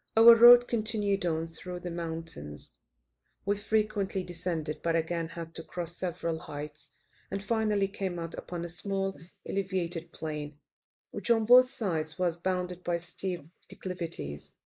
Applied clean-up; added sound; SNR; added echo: neural mask model Resemble Enhance denoiser.